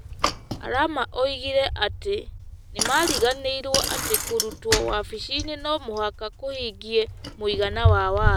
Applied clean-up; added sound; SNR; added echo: none; Bicycle; 2 dB; none.